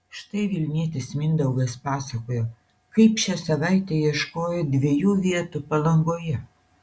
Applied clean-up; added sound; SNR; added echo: none; none; none; none.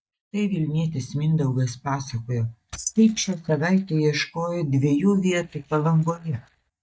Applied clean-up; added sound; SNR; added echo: neural mask model DeepFilterNet 3.